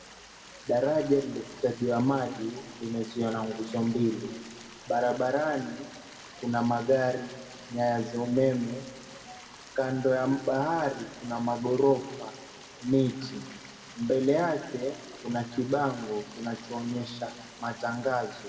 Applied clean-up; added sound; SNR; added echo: none; Stream; 19 dB; reverberation time 1.5 s.